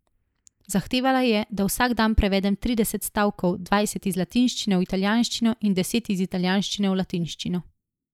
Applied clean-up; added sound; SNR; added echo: neural mask model Resemble Enhance denoiser.